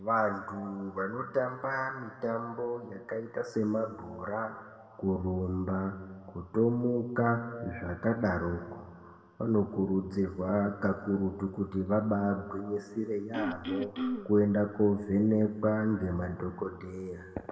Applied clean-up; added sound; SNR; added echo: none; Cough; 4 dB; reverberation time 1.6 s.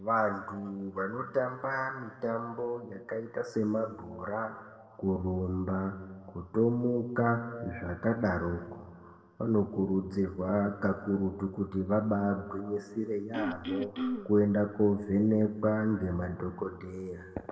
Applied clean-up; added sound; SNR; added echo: neural separator model SepFormer DNS4.